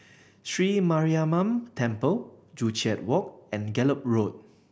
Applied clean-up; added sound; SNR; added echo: none; none; none; none.